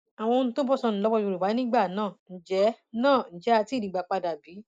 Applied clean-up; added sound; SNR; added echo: neural mask model Resemble Enhance denoiser.